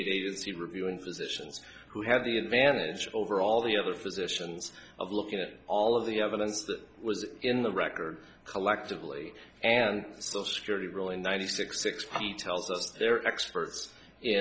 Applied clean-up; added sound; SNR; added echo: none; none; none; none.